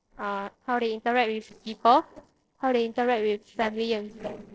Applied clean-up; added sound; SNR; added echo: neural separator model SepFormer DNS4.